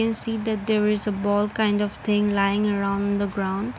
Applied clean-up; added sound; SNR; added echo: none; none; none; none.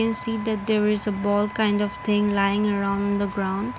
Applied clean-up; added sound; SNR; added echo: none; Wind instrument, woodwind instrument; 16 dB; none.